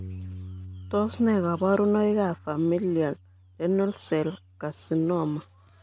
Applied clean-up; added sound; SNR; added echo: none; Bass guitar; 17 dB; none.